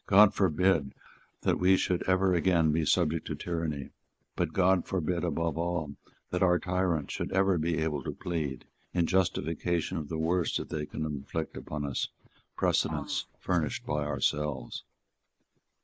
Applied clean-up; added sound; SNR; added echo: neural mask model Resemble Enhance denoiser.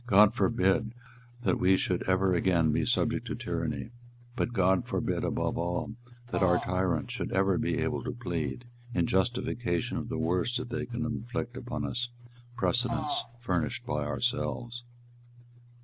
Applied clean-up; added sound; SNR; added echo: none; Fart; 8 dB; none.